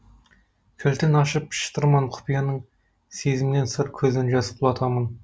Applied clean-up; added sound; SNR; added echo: none; none; none; none.